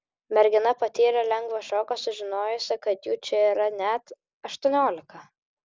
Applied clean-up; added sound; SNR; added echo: none; none; none; none.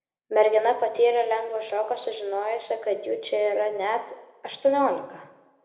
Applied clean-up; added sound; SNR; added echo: none; none; none; reverberation time 0.9 s.